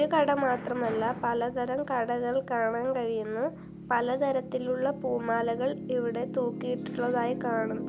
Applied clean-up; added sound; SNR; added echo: none; Piano; 11 dB; none.